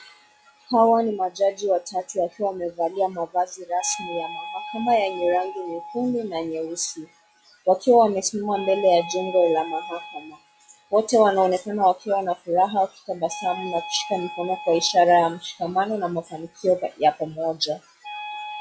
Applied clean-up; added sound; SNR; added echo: classical method log-MMSE.